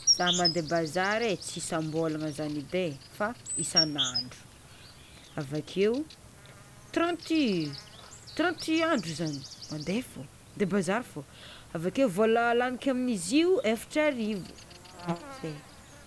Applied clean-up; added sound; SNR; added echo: none; Insect; 7 dB; none.